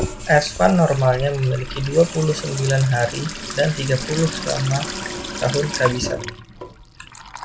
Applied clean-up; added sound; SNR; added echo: none; Sink (filling or washing) / Water tap, faucet; 9 dB; none.